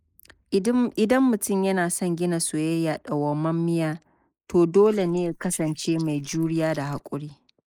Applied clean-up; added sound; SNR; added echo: neural mask model Resemble Enhance denoiser.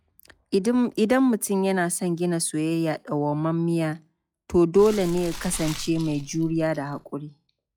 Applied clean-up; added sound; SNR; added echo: classical method log-MMSE.